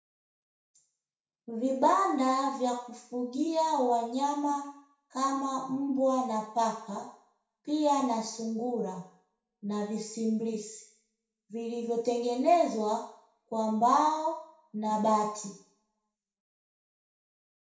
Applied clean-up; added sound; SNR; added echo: none; none; none; reverberation time 0.6 s.